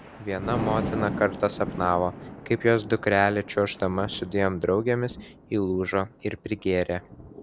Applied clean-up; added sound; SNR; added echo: none; Thunder; 10 dB; none.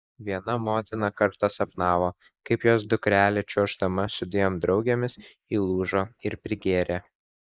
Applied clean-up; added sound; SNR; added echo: neural mask model Resemble Enhance denoiser.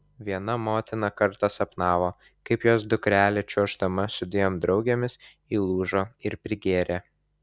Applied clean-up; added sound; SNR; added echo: none; none; none; none.